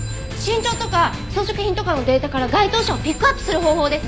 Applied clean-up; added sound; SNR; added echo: none; Telephone; 20 dB; none.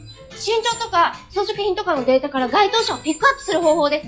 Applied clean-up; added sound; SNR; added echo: classical method log-MMSE.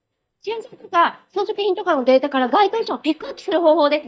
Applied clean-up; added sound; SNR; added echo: neural mask model DeepFilterNet 3.